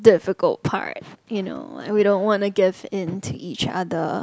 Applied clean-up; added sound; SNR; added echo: none; none; none; none.